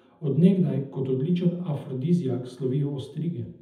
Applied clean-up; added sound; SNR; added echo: none; none; none; reverberation time 0.8 s.